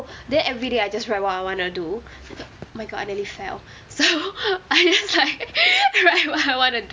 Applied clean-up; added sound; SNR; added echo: none; none; none; none.